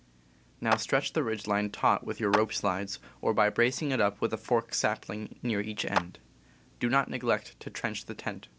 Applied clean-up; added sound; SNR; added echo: none; Clapping; 8 dB; none.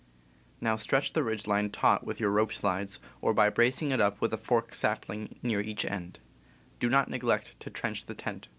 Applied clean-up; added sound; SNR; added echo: none; none; none; none.